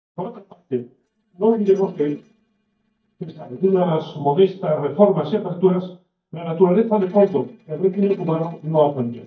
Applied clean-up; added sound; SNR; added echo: neural mask model DeepFilterNet 3.